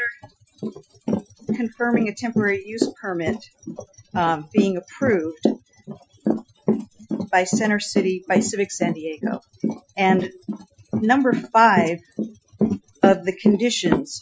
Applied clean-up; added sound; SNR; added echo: classical method Wiener filter.